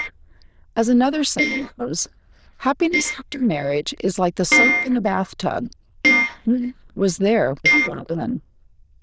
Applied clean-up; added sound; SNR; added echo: neural diffusion model UNIVERSE++.